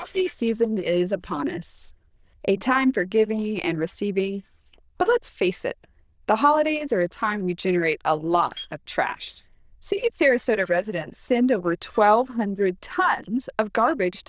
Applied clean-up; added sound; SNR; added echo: neural diffusion model UNIVERSE++.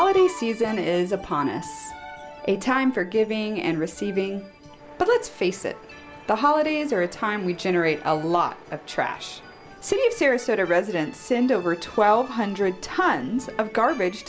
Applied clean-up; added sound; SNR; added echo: none; none; none; none.